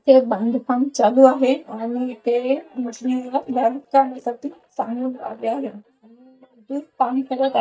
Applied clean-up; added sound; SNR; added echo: neural mask model DeepFilterNet 3.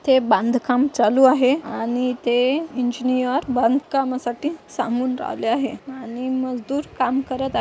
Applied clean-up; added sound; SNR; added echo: none; none; none; none.